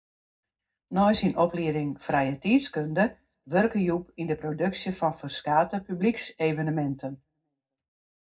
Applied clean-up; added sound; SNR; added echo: none; none; none; reverberation time 0.3 s.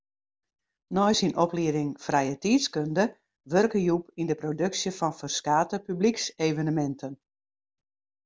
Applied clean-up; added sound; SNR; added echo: none; none; none; none.